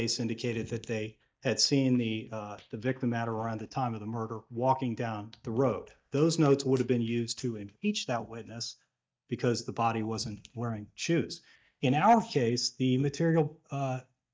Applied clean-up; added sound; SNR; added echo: neural mask model DeepFilterNet 3.